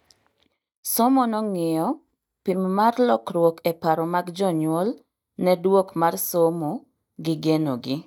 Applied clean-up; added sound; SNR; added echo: neural mask model DeepFilterNet 3.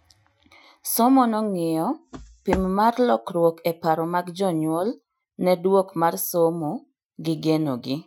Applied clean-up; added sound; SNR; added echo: classical method Wiener filter.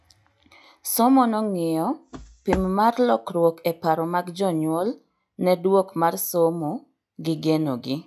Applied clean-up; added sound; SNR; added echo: classical method log-MMSE.